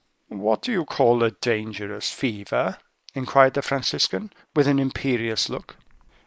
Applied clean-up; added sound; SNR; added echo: neural mask model Resemble Enhance denoiser.